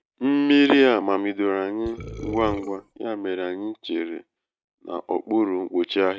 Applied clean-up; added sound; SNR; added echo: neural mask model RNNoise.